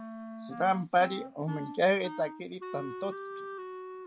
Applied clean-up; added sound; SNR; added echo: none; Wind instrument, woodwind instrument; 10 dB; none.